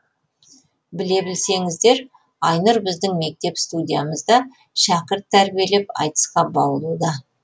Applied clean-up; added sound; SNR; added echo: none; none; none; none.